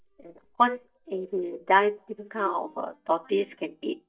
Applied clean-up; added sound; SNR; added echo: neural mask model DeepFilterNet 3.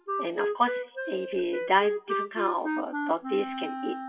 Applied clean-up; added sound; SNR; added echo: classical method WPE with log-MMSE.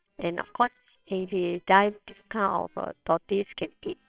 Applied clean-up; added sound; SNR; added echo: neural separator model SepFormer WHAMR!.